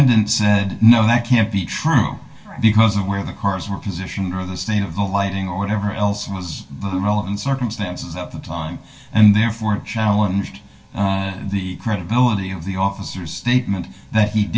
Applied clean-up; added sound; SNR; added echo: none; Bowed string instrument; 15 dB; reverberation time 0.2 s.